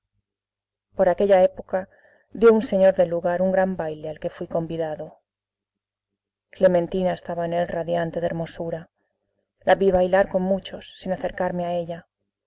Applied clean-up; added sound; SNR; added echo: none; none; none; none.